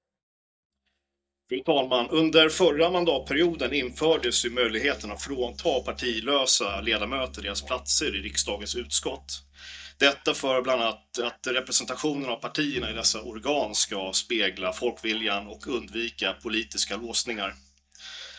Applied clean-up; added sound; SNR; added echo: neural mask model DeepFilterNet 3.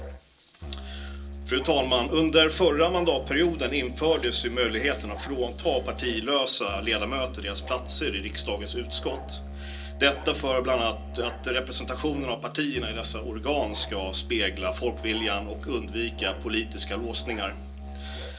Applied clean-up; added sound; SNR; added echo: none; Musical instrument; 10 dB; reverberation time 0.2 s.